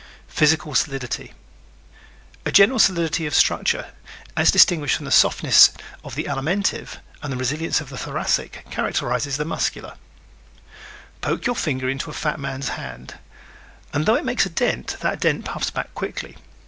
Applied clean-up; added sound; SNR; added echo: none; none; none; none.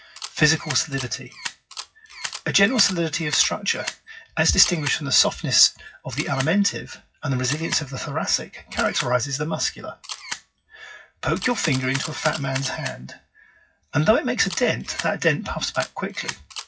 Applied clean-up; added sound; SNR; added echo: classical method WPE with log-MMSE.